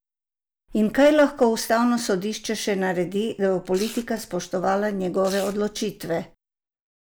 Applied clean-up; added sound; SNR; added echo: neural mask model Resemble Enhance denoiser.